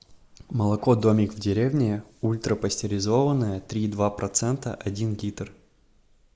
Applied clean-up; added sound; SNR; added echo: neural mask model Resemble Enhance denoiser.